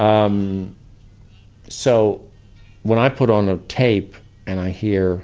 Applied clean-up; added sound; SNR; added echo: none; none; none; none.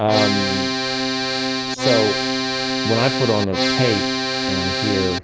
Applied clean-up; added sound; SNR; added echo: none; Accordion; -1 dB; none.